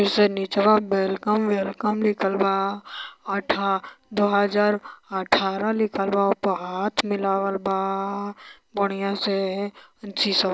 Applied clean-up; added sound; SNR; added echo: none; none; none; none.